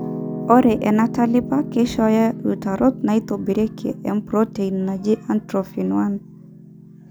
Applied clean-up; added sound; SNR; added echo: none; Piano; 11 dB; none.